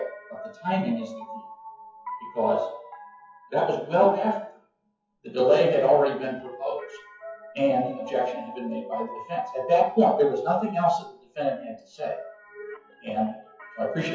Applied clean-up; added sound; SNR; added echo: classical method WPE with log-MMSE.